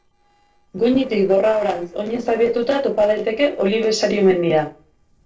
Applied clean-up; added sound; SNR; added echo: neural separator model SepFormer DNS4.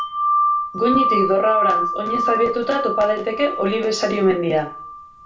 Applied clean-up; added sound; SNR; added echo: none; Wind chime; 2 dB; reverberation time 0.3 s.